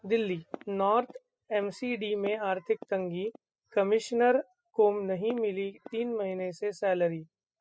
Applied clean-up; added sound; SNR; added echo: classical method spectral subtraction.